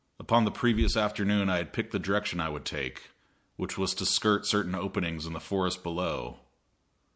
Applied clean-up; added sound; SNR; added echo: none; none; none; none.